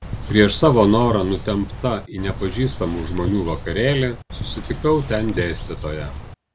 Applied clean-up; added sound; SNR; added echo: none; Bird; 9 dB; none.